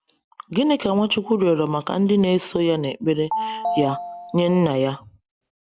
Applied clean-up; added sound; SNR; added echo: none; Telephone; 8 dB; none.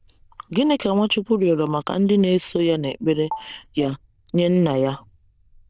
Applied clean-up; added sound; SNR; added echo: neural diffusion model UNIVERSE++.